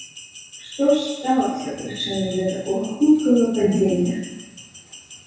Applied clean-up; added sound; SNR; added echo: none; Bell; 19 dB; reverberation time 1.1 s.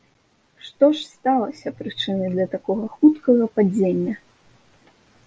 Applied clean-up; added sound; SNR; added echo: none; none; none; none.